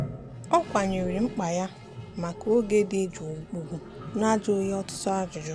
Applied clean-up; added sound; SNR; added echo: none; Toilet flush; 12 dB; none.